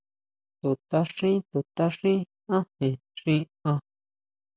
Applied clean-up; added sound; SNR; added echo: none; none; none; none.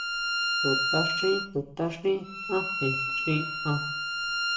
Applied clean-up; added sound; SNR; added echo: none; Bowed string instrument; -1 dB; reverberation time 0.5 s.